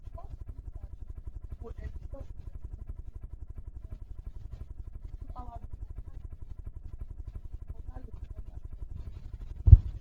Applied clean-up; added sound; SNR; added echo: none; Aircraft; 9 dB; none.